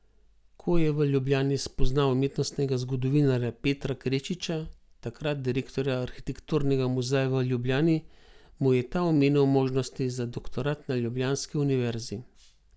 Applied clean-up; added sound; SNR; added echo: none; none; none; none.